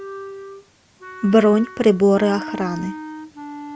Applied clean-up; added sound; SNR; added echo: none; Wind instrument, woodwind instrument; 14 dB; none.